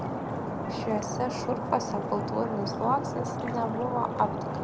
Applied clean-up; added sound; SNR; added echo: none; Stream; 0 dB; none.